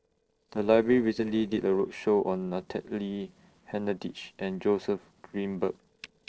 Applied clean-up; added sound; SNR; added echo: neural separator model SepFormer DNS4.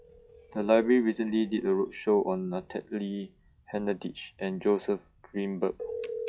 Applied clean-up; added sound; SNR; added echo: classical method log-MMSE.